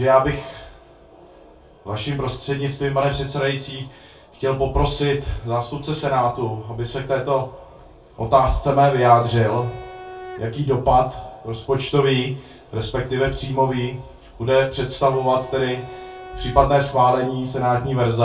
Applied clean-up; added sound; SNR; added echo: none; Bowed string instrument; 17 dB; reverberation time 0.2 s.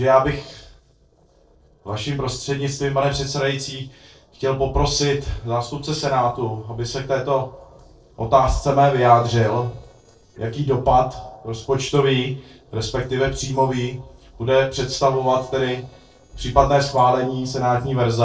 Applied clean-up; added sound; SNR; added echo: neural separator model SepFormer DNS4.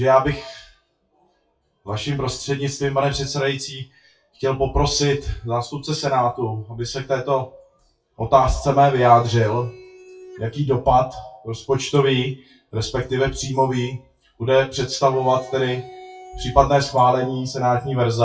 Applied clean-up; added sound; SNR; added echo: classical method WPE with log-MMSE.